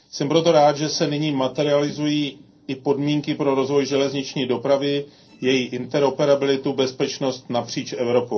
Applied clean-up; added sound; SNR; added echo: neural separator model SepFormer DNS4.